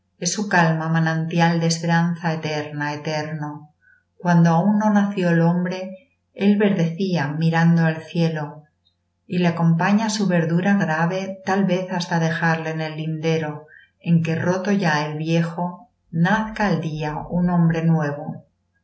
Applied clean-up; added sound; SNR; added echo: none; none; none; none.